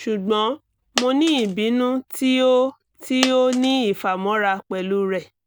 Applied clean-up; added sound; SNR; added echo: none; Coin (dropping); 12 dB; none.